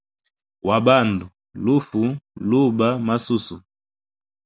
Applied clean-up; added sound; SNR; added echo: none; none; none; none.